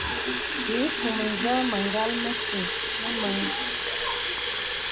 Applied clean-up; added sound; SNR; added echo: none; Fill (with liquid) / Water tap, faucet; -4 dB; none.